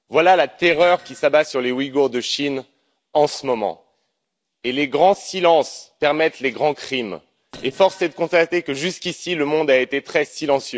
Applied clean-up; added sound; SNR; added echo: neural separator model SepFormer DNS4.